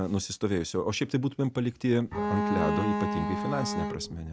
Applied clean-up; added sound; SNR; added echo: none; Bowed string instrument; 1 dB; none.